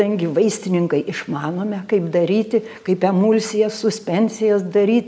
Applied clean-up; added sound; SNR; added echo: none; none; none; none.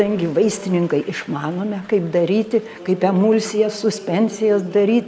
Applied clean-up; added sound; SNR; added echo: none; Applause; 18 dB; none.